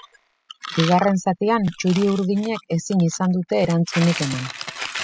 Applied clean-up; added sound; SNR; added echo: classical method spectral subtraction.